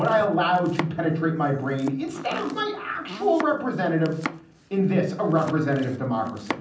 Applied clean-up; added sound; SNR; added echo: none; Domestic sounds, home sounds; 13 dB; reverberation time 0.6 s.